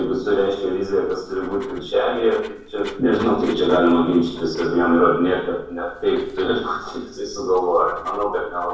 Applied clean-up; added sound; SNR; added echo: neural separator model SepFormer DNS4.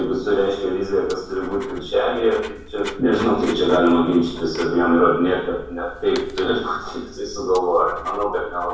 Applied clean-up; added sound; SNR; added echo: none; Writing; 17 dB; reverberation time 0.7 s.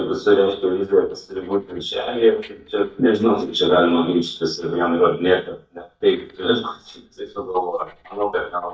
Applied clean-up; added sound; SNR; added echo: neural mask model DeepFilterNet 3.